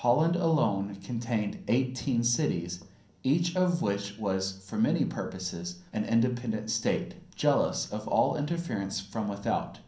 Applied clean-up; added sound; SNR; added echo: none; none; none; reverberation time 0.6 s.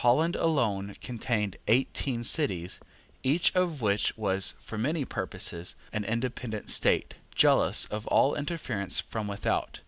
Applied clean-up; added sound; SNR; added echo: none; none; none; none.